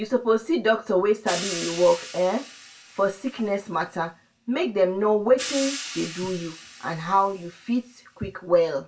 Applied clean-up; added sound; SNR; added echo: none; Hi-hat; 14 dB; reverberation time 0.2 s.